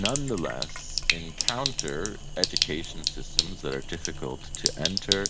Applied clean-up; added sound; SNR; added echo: none; Sink (filling or washing); -3 dB; none.